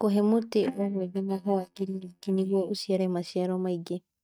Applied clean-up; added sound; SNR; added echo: neural mask model DeepFilterNet 3.